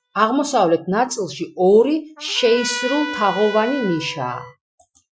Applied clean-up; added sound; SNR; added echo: classical method Wiener filter.